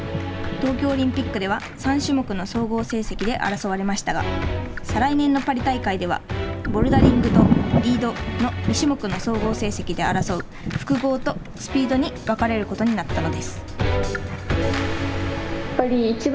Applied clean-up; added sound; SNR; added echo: none; Thunder; 4 dB; none.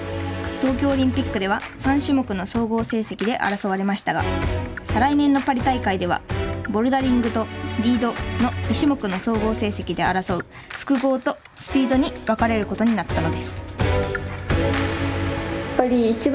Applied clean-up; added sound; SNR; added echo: none; none; none; none.